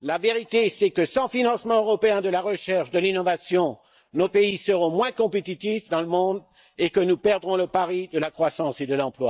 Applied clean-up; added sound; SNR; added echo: neural mask model DeepFilterNet 3.